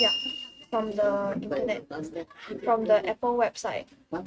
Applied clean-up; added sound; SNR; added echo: neural mask model RNNoise.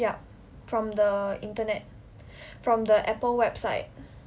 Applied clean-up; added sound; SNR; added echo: none; none; none; none.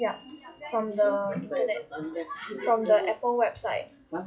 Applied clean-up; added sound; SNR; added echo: classical method log-MMSE.